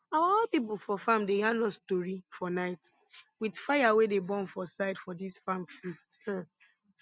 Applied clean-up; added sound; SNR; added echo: none; none; none; none.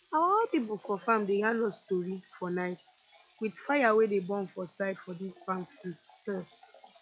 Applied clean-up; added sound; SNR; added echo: classical method log-MMSE.